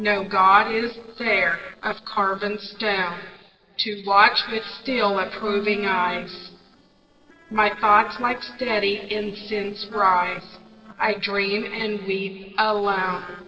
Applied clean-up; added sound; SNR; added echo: neural separator model SepFormer DNS4.